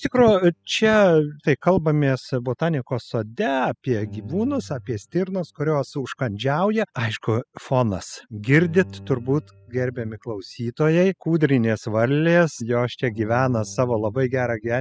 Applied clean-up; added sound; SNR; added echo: classical method spectral subtraction.